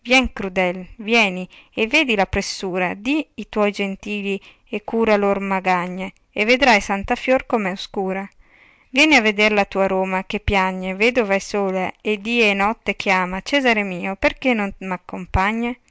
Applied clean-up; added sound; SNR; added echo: none; none; none; none.